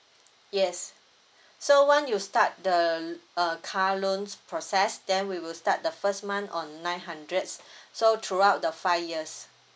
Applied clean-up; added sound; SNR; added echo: none; none; none; none.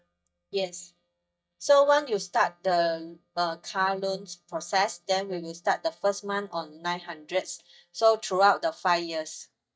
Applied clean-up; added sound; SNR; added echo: neural mask model DeepFilterNet 3.